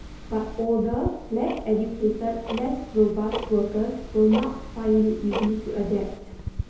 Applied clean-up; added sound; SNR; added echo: none; Tick-tock; 10 dB; reverberation time 2.2 s.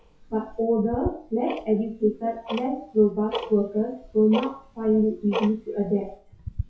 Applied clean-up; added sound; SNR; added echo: classical method WPE with log-MMSE.